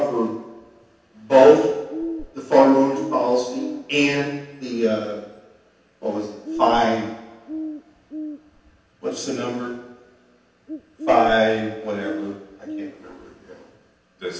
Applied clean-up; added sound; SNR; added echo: none; Bird; 14 dB; reverberation time 0.9 s.